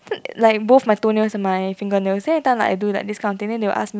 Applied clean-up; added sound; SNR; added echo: none; none; none; none.